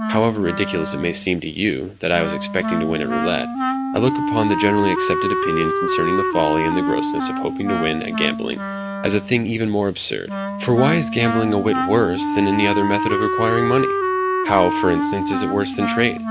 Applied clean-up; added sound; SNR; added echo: none; Wind instrument, woodwind instrument; 1 dB; none.